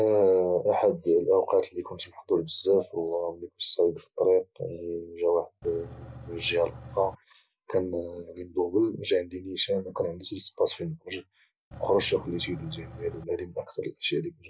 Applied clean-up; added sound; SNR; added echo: none; Engine / Truck / Car; 15 dB; none.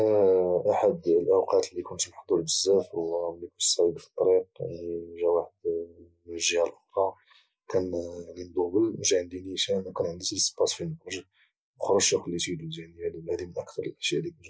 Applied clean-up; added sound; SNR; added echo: none; none; none; none.